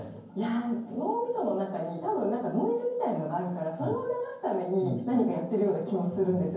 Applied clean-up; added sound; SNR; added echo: none; none; none; reverberation time 0.9 s.